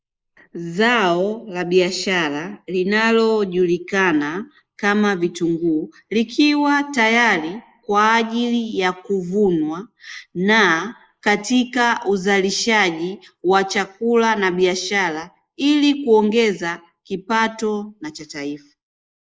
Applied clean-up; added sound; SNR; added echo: neural mask model Resemble Enhance denoiser.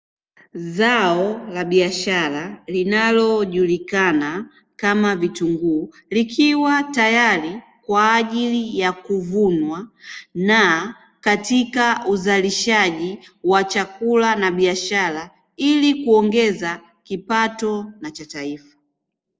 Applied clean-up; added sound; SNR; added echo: none; none; none; none.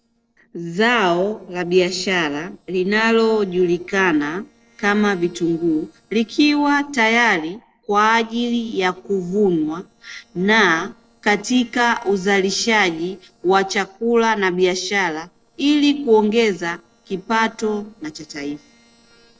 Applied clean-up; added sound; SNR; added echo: neural separator model SepFormer DNS4.